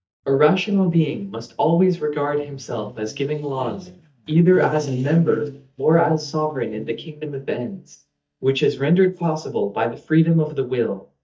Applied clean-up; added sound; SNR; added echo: neural mask model DeepFilterNet 3.